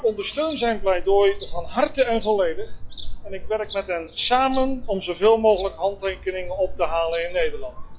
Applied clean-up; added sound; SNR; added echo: classical method log-MMSE.